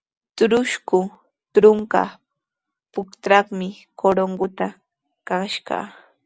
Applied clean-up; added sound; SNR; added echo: none; none; none; none.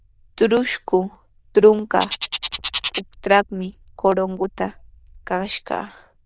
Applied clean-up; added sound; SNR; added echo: neural diffusion model UNIVERSE++.